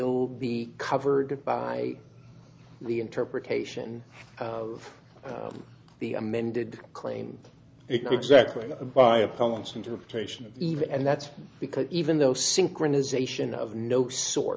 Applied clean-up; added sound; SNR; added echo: none; none; none; none.